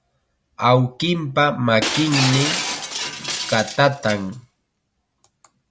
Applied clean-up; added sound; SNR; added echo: none; Shatter; 5 dB; none.